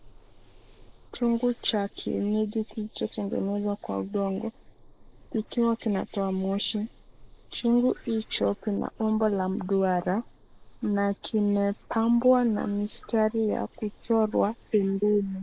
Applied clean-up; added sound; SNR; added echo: neural mask model Resemble Enhance denoiser.